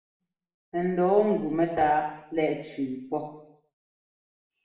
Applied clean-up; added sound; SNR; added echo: none; none; none; reverberation time 0.8 s.